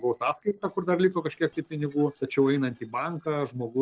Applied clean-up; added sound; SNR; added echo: neural separator model SepFormer DNS4.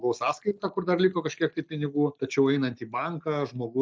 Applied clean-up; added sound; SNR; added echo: neural mask model Resemble Enhance denoiser.